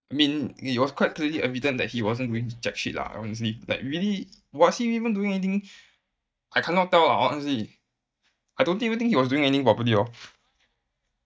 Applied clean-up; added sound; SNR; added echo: neural mask model DeepFilterNet 3.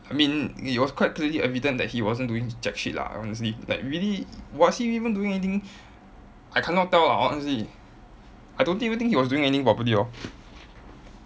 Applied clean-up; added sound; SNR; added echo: none; none; none; none.